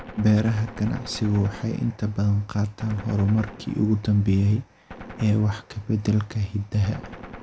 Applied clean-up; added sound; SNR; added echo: none; Gunshot, gunfire; 18 dB; none.